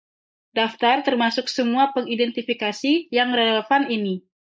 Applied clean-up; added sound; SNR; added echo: neural mask model Resemble Enhance denoiser.